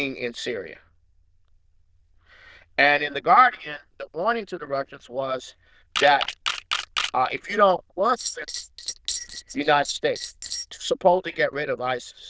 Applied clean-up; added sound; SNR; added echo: neural diffusion model UNIVERSE++.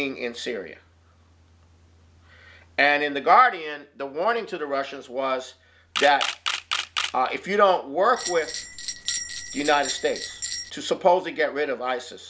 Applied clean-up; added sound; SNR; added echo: none; Bell + Camera; 6 dB; none.